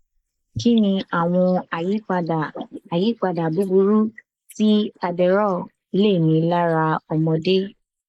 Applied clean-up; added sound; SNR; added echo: neural mask model Resemble Enhance denoiser.